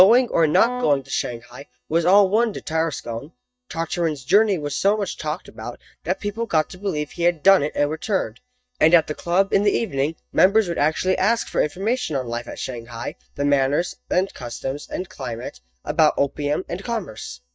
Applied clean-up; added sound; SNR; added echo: neural mask model DeepFilterNet 3.